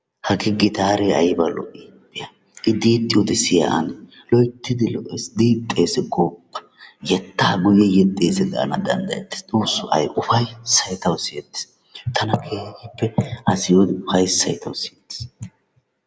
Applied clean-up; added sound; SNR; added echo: none; none; none; none.